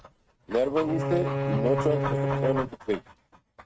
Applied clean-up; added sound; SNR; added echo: neural mask model RNNoise.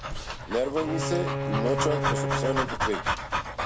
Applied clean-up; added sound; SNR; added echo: none; Dog + Bowed string instrument; -2 dB; none.